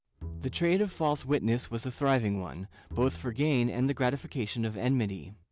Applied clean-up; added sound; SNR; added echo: none; Bowed string instrument; 17 dB; none.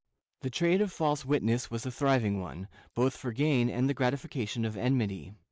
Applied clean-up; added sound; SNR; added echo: neural mask model Resemble Enhance denoiser.